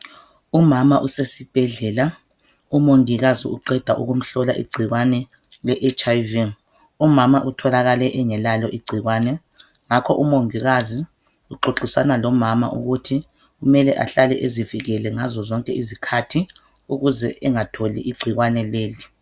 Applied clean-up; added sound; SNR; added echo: none; none; none; none.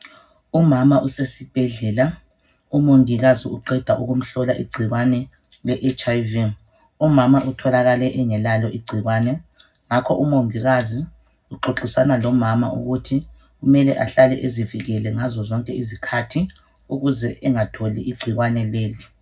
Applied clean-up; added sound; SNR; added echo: none; Tambourine; 18 dB; reverberation time 0.4 s.